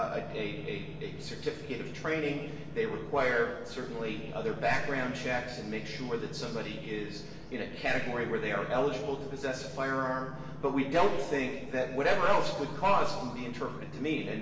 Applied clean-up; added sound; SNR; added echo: none; Engine / Boat, Water vehicle; 12 dB; reverberation time 1.2 s.